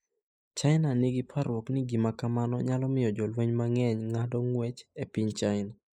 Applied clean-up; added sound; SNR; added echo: neural mask model Resemble Enhance denoiser.